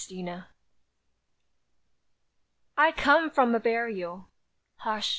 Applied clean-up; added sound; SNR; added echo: none; none; none; none.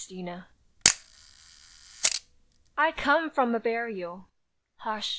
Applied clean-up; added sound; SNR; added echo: none; Camera; 0 dB; none.